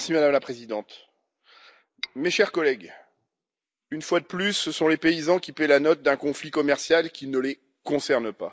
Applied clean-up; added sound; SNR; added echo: neural mask model Resemble Enhance denoiser.